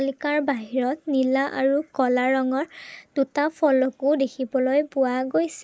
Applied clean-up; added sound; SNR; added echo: neural mask model Resemble Enhance denoiser.